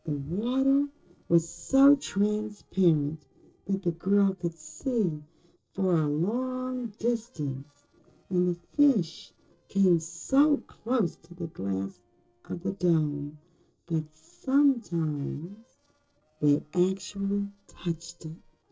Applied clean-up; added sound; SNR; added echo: neural separator model SepFormer DNS4.